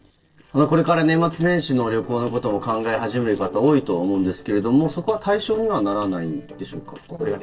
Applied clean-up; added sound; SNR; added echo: neural separator model SepFormer DNS4.